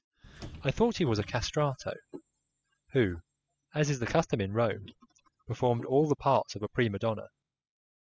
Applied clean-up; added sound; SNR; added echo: classical method spectral subtraction.